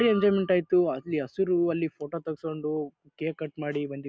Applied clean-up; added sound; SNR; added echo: none; none; none; none.